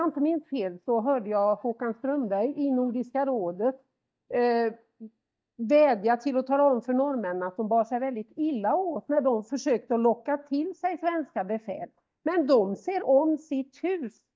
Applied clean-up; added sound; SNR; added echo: neural mask model DeepFilterNet 3.